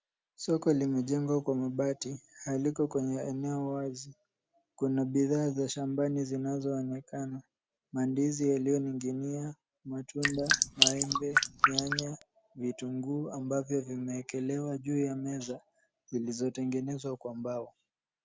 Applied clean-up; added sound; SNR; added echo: none; Drip; -4 dB; none.